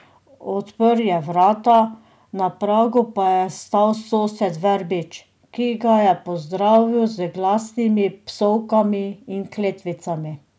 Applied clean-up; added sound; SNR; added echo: none; none; none; none.